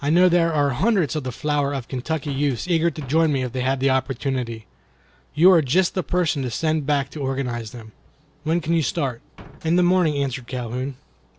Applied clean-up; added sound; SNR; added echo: none; Slam; 19 dB; none.